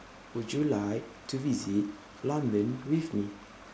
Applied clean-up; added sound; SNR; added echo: none; Stream; 20 dB; none.